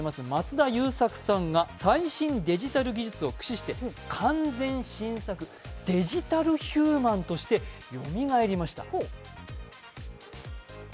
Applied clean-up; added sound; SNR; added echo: none; none; none; none.